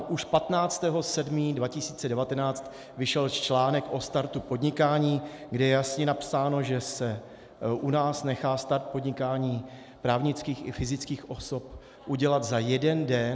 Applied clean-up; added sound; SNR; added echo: none; none; none; none.